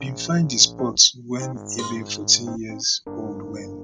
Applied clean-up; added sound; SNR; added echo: none; Cowbell + Piano; 12 dB; none.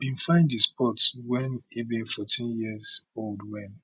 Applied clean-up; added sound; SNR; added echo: none; none; none; none.